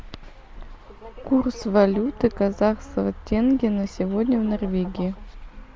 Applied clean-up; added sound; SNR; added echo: none; none; none; none.